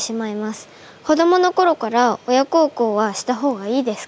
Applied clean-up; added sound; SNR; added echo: none; none; none; none.